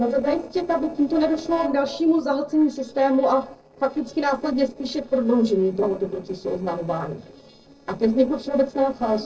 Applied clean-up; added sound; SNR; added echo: neural separator model SepFormer DNS4.